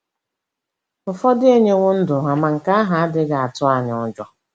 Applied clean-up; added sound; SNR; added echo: none; none; none; none.